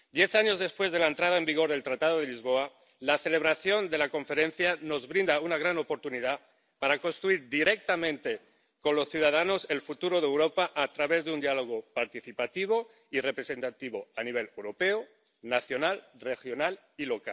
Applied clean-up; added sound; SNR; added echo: none; none; none; none.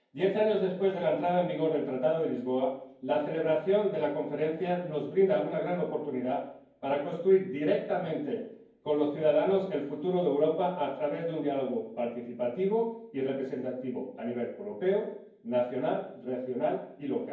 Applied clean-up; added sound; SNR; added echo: none; none; none; reverberation time 0.9 s.